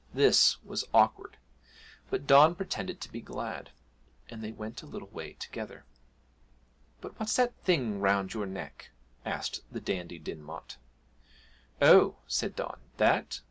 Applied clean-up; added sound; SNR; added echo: none; none; none; none.